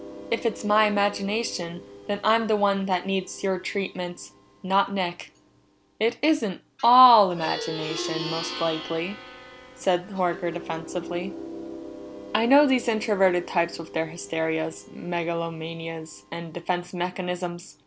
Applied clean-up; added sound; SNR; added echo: none; Plucked string instrument; 14 dB; none.